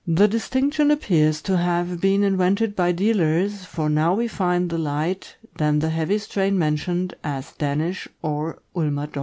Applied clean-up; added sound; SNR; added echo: none; none; none; none.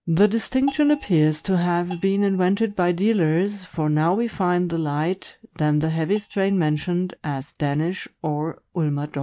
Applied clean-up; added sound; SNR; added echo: neural mask model DeepFilterNet 3.